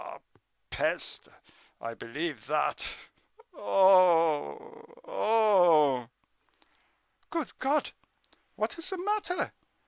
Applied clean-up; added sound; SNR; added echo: none; none; none; none.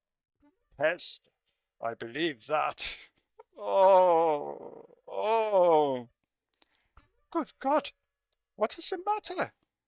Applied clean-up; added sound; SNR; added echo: neural mask model DeepFilterNet 3.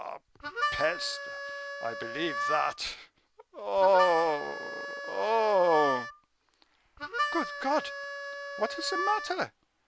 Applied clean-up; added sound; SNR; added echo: none; Harmonica; 5 dB; none.